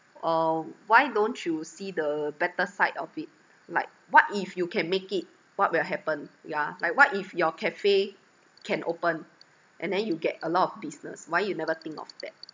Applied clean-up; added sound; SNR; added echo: none; none; none; none.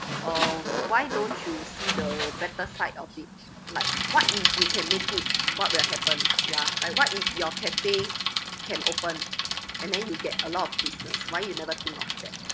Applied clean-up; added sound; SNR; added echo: none; Bicycle; -3 dB; none.